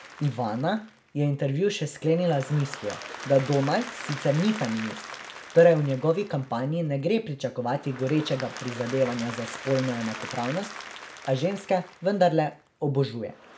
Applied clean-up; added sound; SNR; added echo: none; Applause / Crowd; 15 dB; none.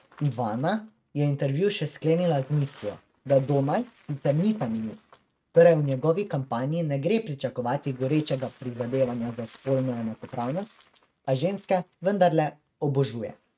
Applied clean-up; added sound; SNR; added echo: neural mask model RNNoise.